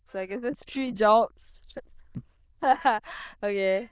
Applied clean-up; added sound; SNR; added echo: neural diffusion model UNIVERSE++.